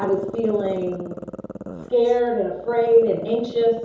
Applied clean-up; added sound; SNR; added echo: none; Growling; 14 dB; reverberation time 2.8 s.